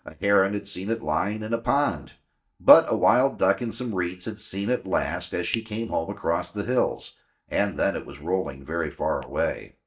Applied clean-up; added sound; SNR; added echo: neural mask model DeepFilterNet 3.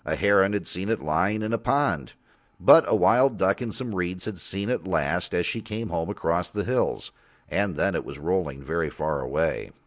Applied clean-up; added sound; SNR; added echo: none; none; none; none.